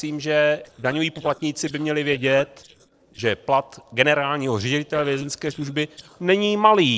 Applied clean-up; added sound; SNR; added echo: neural separator model SepFormer DNS4.